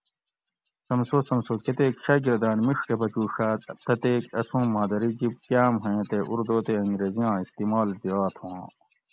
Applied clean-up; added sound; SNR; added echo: none; none; none; none.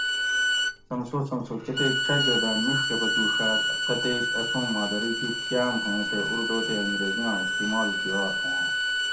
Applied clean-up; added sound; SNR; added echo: none; Bowed string instrument; -3 dB; reverberation time 0.4 s.